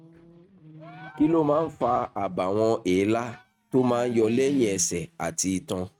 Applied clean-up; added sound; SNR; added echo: neural mask model RNNoise.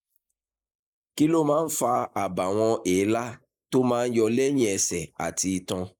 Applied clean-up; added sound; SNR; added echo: neural mask model Resemble Enhance denoiser.